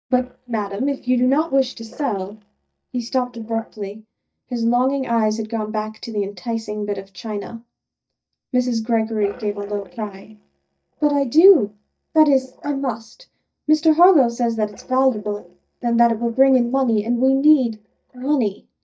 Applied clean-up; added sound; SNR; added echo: neural mask model DeepFilterNet 3.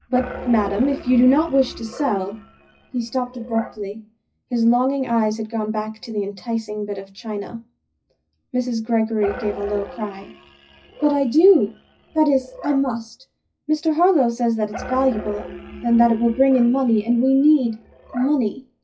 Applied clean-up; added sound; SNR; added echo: classical method WPE with log-MMSE.